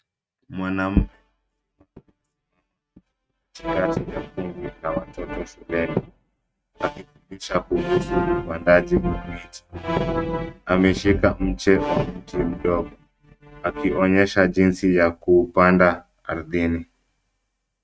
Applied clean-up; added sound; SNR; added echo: neural mask model RNNoise.